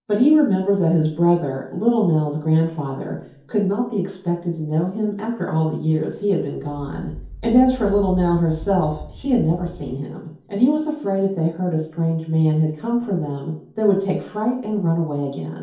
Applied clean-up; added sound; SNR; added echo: none; Thunder / Wind; 14 dB; reverberation time 0.6 s.